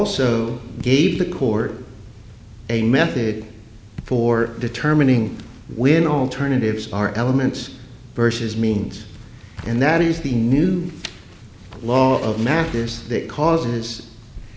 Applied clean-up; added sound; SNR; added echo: none; none; none; none.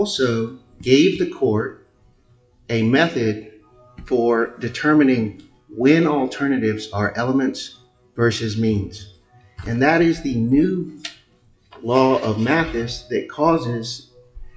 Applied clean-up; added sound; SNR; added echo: classical method WPE with log-MMSE.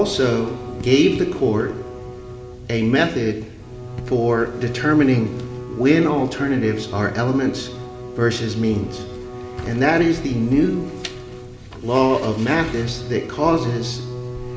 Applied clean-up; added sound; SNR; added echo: none; Bowed string instrument; 12 dB; reverberation time 2.7 s.